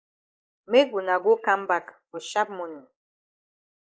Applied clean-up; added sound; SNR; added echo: neural mask model Resemble Enhance denoiser.